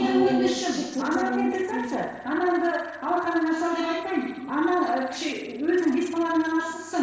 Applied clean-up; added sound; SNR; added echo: neural separator model SepFormer DNS4.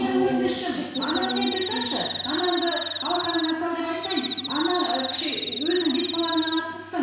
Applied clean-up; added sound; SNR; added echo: none; Cricket; 4 dB; reverberation time 1.1 s.